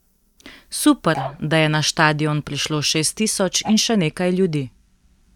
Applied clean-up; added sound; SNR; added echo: neural mask model DeepFilterNet 3.